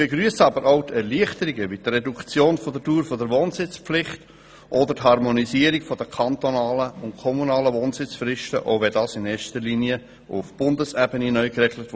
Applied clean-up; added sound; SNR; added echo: none; none; none; none.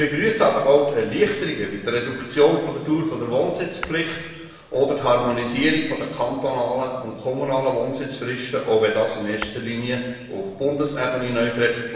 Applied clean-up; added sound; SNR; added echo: none; Tap / Glass; 18 dB; reverberation time 1.2 s.